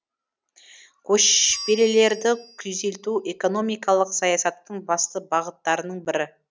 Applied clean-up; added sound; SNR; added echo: none; Bell; 15 dB; none.